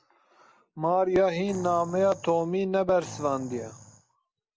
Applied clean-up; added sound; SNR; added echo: none; Animal; 18 dB; none.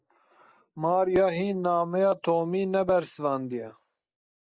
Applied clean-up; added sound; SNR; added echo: neural mask model Resemble Enhance denoiser.